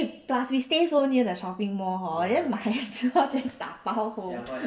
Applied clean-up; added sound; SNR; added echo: none; none; none; none.